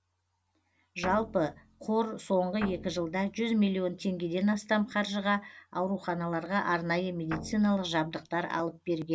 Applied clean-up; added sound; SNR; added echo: none; Guitar; 13 dB; none.